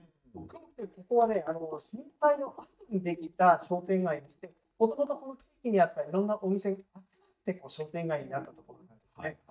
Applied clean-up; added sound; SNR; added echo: neural mask model DeepFilterNet 3.